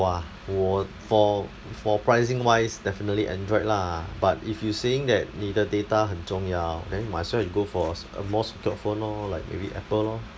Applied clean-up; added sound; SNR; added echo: none; none; none; none.